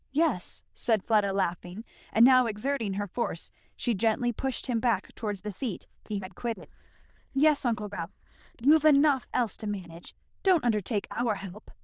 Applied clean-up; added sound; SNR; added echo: neural diffusion model UNIVERSE++.